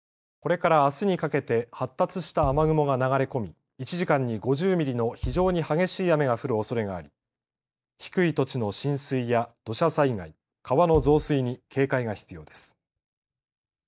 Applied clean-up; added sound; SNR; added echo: neural mask model DeepFilterNet 3.